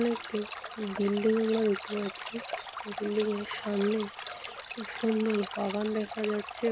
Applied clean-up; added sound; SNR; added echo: none; Stream; 10 dB; none.